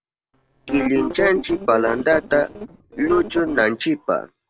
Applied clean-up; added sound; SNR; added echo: neural separator model SepFormer DNS4.